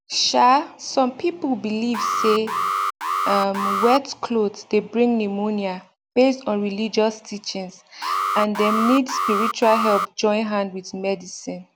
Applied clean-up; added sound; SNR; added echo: none; Alarm; 4 dB; none.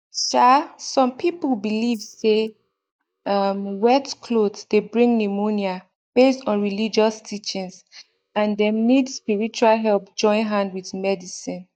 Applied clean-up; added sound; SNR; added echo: neural mask model DeepFilterNet 3.